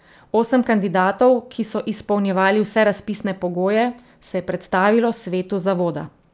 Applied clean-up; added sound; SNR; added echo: none; none; none; none.